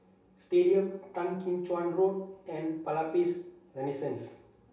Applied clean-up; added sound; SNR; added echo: none; none; none; reverberation time 0.3 s.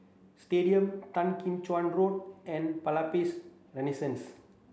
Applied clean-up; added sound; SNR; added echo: none; none; none; none.